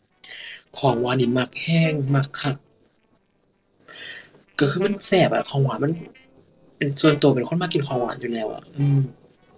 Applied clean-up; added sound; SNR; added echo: neural separator model SepFormer DNS4.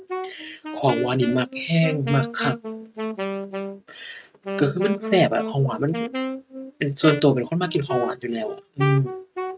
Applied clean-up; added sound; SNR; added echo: neural mask model RNNoise.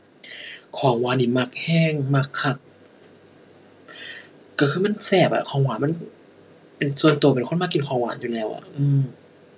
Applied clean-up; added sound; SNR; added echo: none; none; none; none.